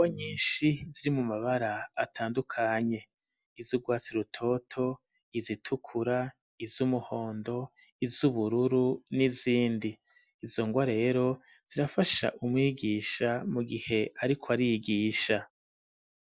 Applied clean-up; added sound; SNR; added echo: none; none; none; none.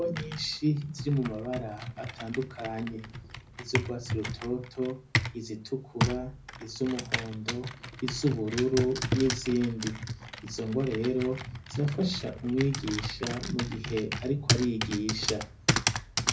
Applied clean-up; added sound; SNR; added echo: none; Computer keyboard; 3 dB; reverberation time 0.4 s.